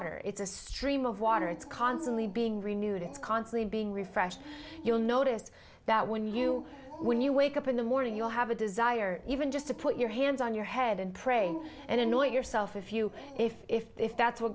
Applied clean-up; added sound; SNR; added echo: none; Dog; 15 dB; none.